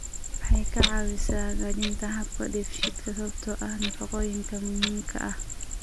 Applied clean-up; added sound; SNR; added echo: none; Clock; -4 dB; none.